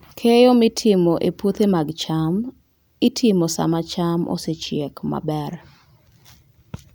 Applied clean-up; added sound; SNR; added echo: none; none; none; none.